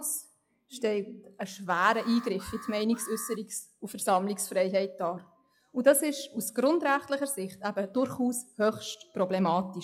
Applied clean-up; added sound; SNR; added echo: classical method log-MMSE.